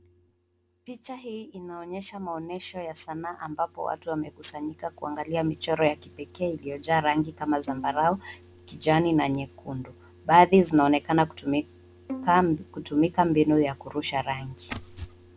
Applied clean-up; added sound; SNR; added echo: none; Bowed string instrument; 15 dB; none.